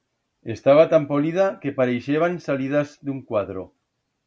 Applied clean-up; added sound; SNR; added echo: none; none; none; none.